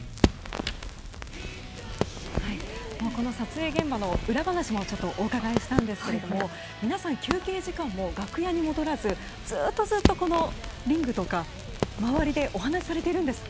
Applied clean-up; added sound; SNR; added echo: none; Crackle; 4 dB; none.